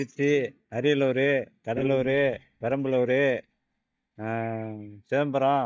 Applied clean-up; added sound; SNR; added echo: neural mask model DeepFilterNet 3.